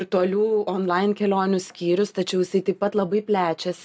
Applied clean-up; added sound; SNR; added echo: none; none; none; none.